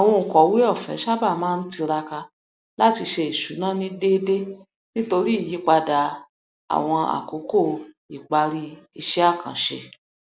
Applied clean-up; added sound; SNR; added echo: none; none; none; none.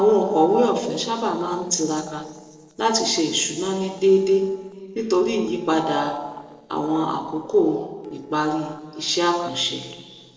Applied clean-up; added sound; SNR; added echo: neural separator model SepFormer DNS4.